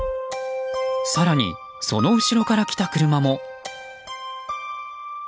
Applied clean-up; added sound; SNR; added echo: none; none; none; none.